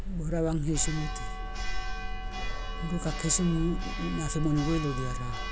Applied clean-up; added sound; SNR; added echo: none; Church bell; 1 dB; none.